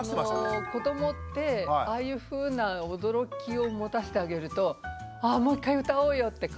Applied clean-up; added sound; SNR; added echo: none; none; none; none.